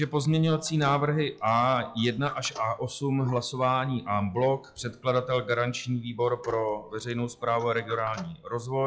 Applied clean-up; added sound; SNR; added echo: classical method log-MMSE.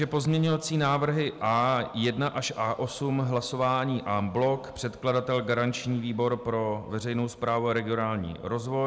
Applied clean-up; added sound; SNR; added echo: none; none; none; none.